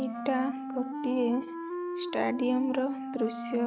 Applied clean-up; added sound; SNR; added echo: neural mask model RNNoise.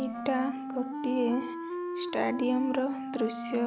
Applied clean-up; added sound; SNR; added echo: none; Wind instrument, woodwind instrument; 5 dB; none.